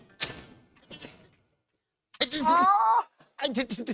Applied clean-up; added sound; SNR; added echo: neural mask model RNNoise.